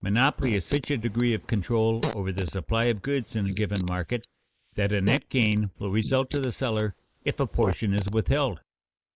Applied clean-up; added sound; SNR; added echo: neural mask model Resemble Enhance denoiser.